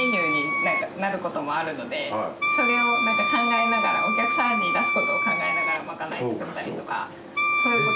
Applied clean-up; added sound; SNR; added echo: none; Wind instrument, woodwind instrument; -3 dB; none.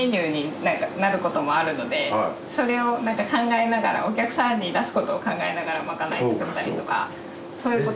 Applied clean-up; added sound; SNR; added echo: none; none; none; none.